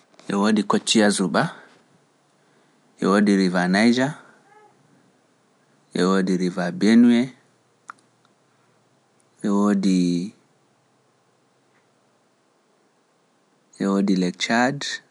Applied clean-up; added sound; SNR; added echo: none; none; none; none.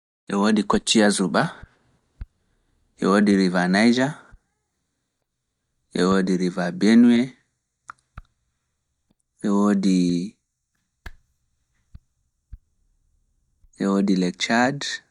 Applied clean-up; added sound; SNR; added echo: neural mask model DeepFilterNet 3.